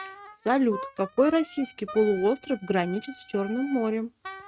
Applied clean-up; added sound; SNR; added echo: neural mask model RNNoise.